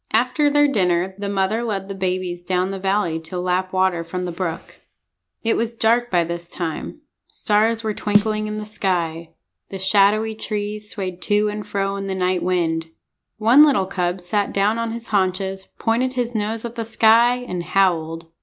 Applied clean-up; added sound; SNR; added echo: none; Snare drum; 7 dB; none.